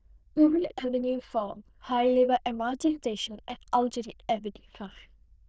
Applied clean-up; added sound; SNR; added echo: neural diffusion model UNIVERSE++.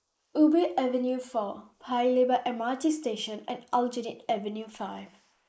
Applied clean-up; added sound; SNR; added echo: neural mask model Resemble Enhance denoiser.